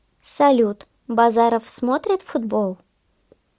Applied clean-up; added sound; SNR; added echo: none; none; none; none.